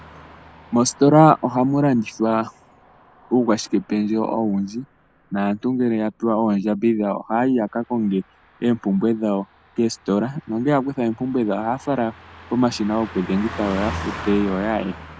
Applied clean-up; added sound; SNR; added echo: none; Car passing by; 18 dB; none.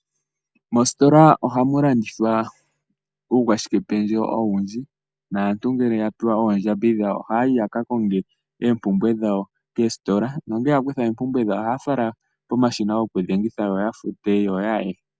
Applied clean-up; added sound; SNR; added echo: none; none; none; none.